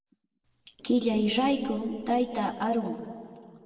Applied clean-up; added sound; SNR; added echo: neural separator model SepFormer DNS4.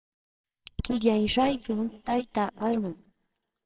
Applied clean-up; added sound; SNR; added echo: neural separator model SepFormer WHAMR!.